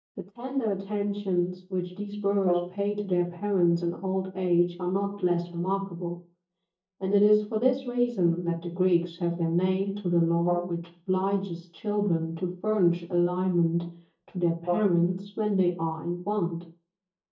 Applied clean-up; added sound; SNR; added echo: neural mask model DeepFilterNet 3.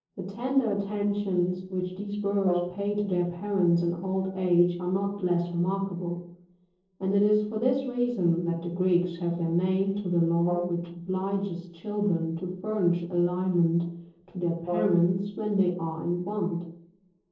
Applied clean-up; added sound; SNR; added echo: neural separator model SepFormer DNS4.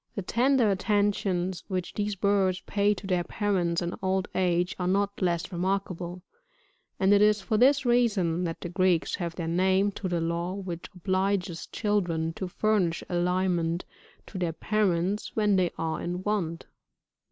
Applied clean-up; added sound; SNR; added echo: none; none; none; none.